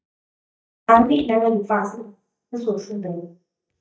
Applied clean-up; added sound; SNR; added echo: neural mask model DeepFilterNet 3.